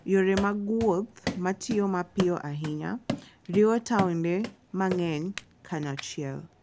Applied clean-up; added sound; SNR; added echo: none; Run; 11 dB; none.